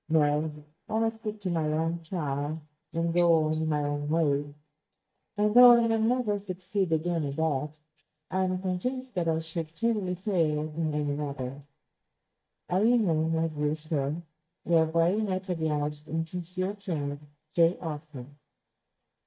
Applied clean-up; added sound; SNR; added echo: neural mask model DeepFilterNet 3.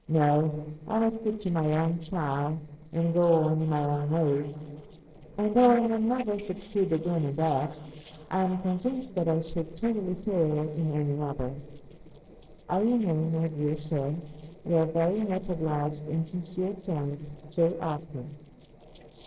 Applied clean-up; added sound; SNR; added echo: neural separator model SepFormer DNS4.